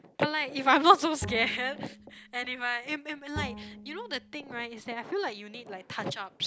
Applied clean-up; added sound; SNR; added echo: none; Bowed string instrument; 13 dB; none.